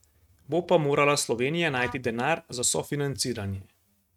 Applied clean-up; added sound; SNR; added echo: neural mask model RNNoise.